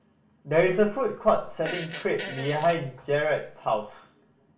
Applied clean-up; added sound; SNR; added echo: none; Fart; 11 dB; reverberation time 0.3 s.